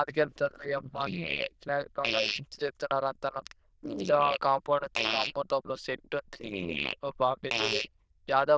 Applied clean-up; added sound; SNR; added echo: neural diffusion model UNIVERSE++.